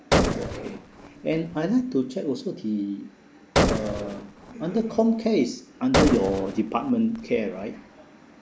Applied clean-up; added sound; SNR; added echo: none; Gunshot, gunfire; 2 dB; none.